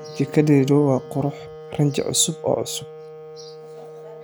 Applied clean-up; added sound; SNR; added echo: none; Wind instrument, woodwind instrument; 16 dB; none.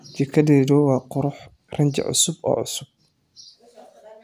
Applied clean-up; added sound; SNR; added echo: none; none; none; none.